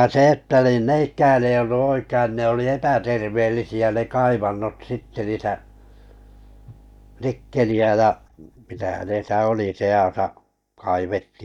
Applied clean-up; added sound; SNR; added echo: neural mask model DeepFilterNet 3.